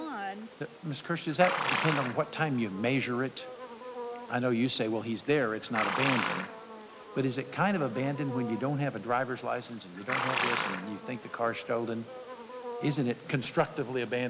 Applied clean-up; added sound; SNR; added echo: none; Livestock, farm animals, working animals; 6 dB; none.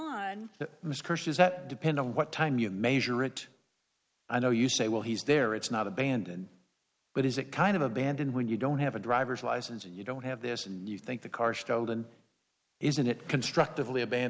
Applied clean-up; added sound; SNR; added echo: none; none; none; none.